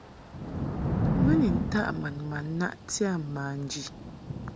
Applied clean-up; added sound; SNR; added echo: none; Thunder / Rain; 0 dB; none.